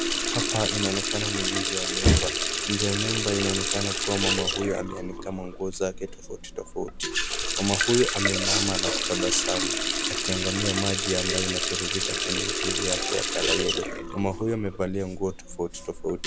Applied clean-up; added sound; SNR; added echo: none; Water tap, faucet; -1 dB; none.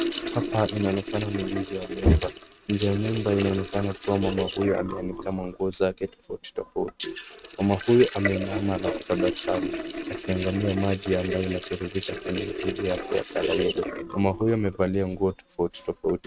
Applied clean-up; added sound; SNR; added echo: neural mask model RNNoise.